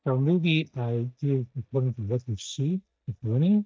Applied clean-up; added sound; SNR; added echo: neural mask model DeepFilterNet 3.